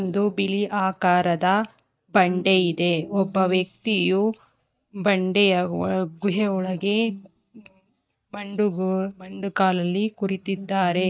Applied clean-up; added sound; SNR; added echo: neural mask model DeepFilterNet 3.